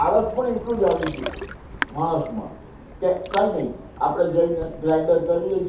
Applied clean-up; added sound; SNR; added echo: none; Ocean; 13 dB; reverberation time 0.5 s.